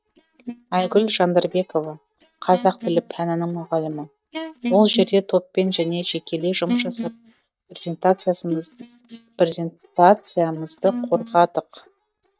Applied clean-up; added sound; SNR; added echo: neural mask model DeepFilterNet 3.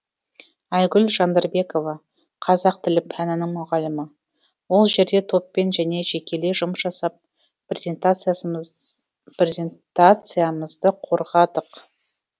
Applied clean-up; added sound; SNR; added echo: none; none; none; none.